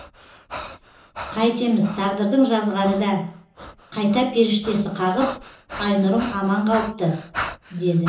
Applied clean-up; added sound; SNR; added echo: none; Breathing; 14 dB; reverberation time 0.7 s.